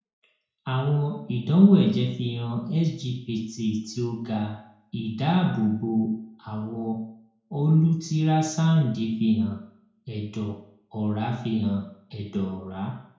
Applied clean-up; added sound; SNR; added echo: none; none; none; reverberation time 0.6 s.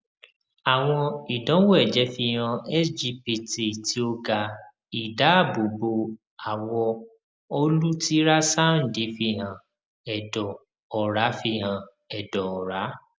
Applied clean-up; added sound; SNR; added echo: none; none; none; none.